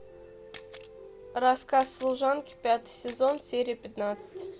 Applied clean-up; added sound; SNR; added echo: none; Camera; 18 dB; none.